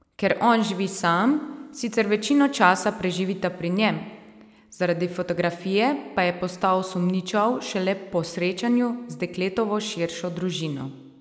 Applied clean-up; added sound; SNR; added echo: none; none; none; none.